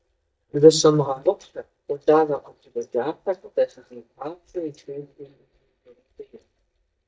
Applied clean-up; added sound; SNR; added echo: neural mask model DeepFilterNet 3.